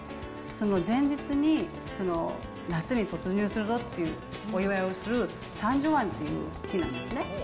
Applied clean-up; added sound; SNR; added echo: none; Organ; 16 dB; none.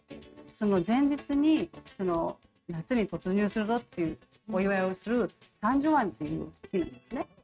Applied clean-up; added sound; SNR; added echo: neural mask model RNNoise.